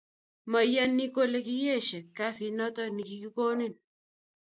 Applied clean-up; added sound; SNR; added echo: none; none; none; none.